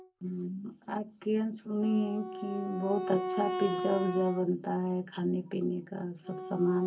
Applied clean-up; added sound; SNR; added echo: none; Wind instrument, woodwind instrument; 7 dB; reverberation time 0.3 s.